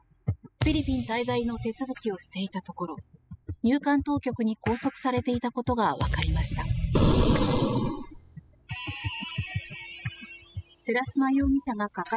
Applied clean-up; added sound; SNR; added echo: classical method spectral subtraction.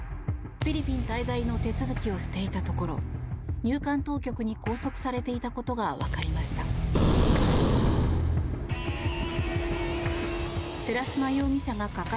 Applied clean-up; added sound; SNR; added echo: none; Boom; -1 dB; none.